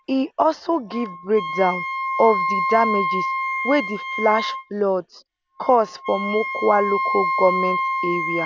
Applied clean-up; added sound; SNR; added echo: none; Wind instrument, woodwind instrument; 3 dB; none.